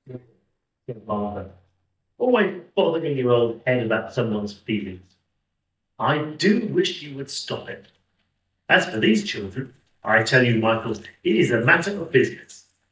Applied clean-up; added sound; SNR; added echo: neural mask model DeepFilterNet 3.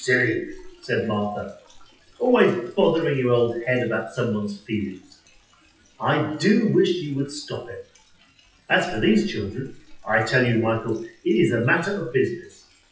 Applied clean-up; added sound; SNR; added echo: classical method WPE with log-MMSE.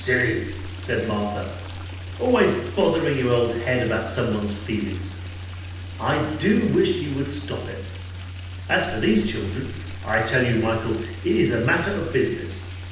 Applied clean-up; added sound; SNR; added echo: none; Stream; 16 dB; reverberation time 0.9 s.